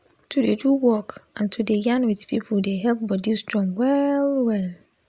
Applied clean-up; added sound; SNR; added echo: none; none; none; none.